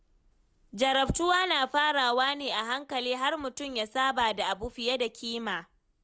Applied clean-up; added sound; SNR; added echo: none; none; none; none.